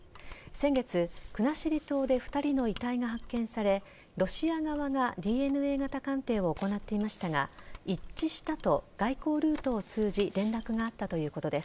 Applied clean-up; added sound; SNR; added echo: none; Mechanisms; 15 dB; none.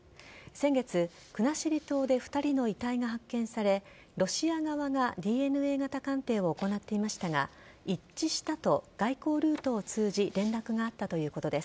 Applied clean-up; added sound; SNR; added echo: none; none; none; none.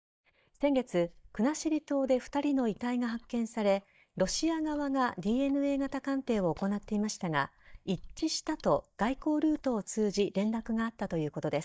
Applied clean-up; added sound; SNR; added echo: neural mask model DeepFilterNet 3.